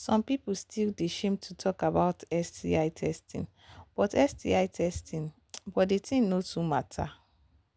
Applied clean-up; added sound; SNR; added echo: none; none; none; none.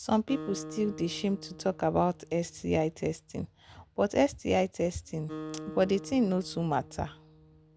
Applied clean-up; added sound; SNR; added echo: none; Acoustic guitar; 15 dB; none.